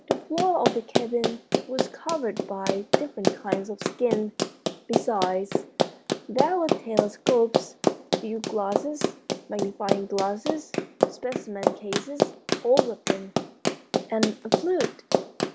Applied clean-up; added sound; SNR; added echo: none; Run; -1 dB; none.